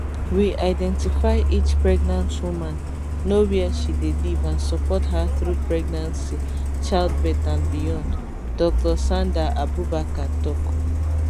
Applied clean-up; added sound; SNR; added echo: none; Truck; -5 dB; none.